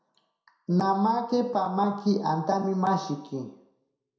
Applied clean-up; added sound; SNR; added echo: none; none; none; reverberation time 0.6 s.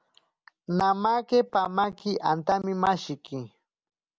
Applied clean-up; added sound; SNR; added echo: none; none; none; none.